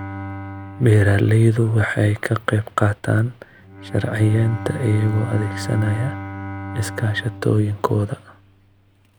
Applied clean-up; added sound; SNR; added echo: none; Bowed string instrument; 13 dB; none.